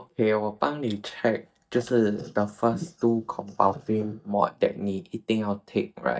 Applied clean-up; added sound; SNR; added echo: neural mask model DeepFilterNet 3.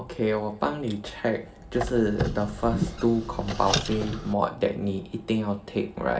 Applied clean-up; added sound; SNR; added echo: none; Squeak; 5 dB; reverberation time 2.0 s.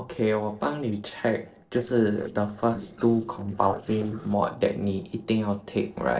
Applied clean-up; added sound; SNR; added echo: neural separator model SepFormer DNS4.